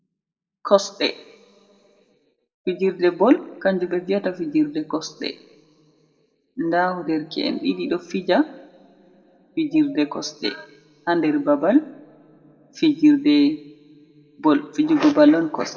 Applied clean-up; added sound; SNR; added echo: none; none; none; reverberation time 1.8 s.